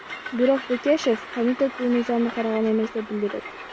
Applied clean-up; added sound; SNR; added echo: none; Train; 13 dB; none.